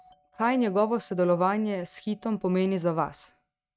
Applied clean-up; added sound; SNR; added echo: neural mask model RNNoise.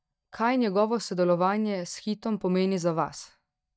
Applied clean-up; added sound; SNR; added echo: neural mask model DeepFilterNet 3.